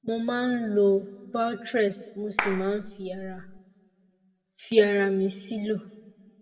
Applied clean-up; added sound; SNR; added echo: none; Clapping; 7 dB; reverberation time 1.1 s.